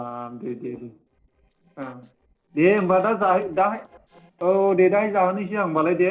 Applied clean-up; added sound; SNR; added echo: neural separator model SepFormer DNS4.